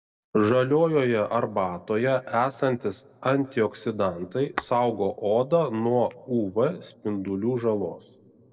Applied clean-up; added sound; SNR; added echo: neural separator model SepFormer DNS4.